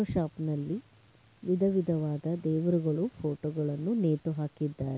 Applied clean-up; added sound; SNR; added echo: none; none; none; none.